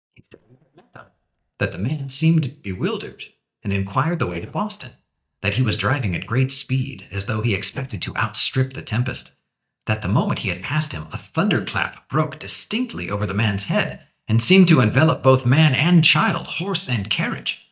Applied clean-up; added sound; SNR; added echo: neural mask model DeepFilterNet 3.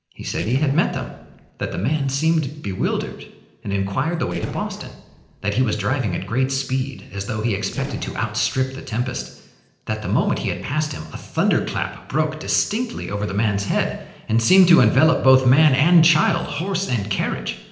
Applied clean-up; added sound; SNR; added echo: neural separator model SepFormer DNS4.